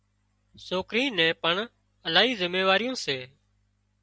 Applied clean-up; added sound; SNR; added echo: none; none; none; none.